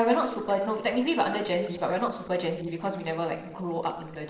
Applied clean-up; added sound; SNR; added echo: neural separator model SepFormer DNS4.